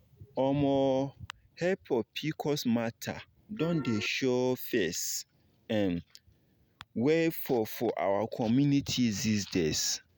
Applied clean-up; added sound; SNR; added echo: none; Piano; 12 dB; none.